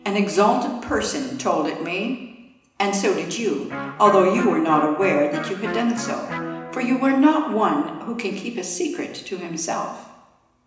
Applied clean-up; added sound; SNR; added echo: none; Electric guitar; 14 dB; reverberation time 1.0 s.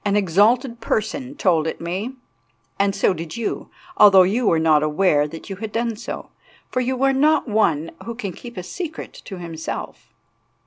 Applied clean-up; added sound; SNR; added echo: none; none; none; none.